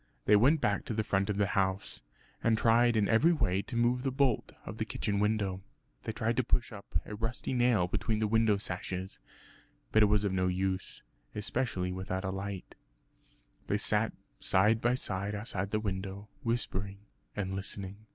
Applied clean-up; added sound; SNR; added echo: none; none; none; none.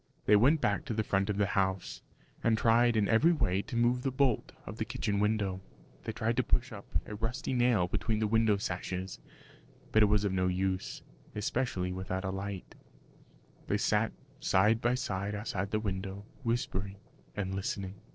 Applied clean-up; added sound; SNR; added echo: neural separator model SepFormer DNS4.